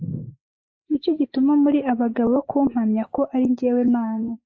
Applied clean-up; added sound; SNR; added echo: neural mask model Resemble Enhance denoiser.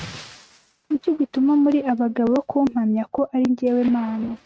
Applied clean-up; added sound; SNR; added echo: neural mask model RNNoise.